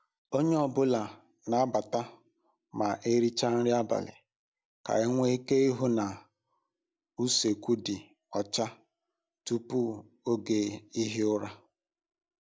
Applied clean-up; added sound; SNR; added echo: none; none; none; none.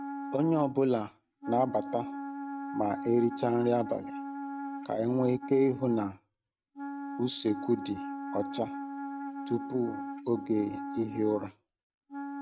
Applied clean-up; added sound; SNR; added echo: neural mask model RNNoise.